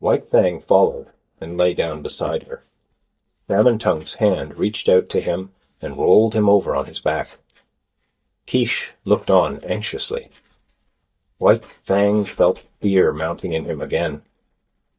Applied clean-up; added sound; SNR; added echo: neural mask model DeepFilterNet 3.